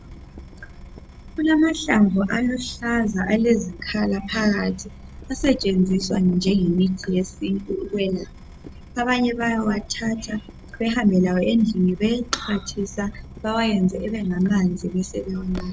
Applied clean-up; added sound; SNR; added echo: none; Drip / Water tap, faucet; 16 dB; none.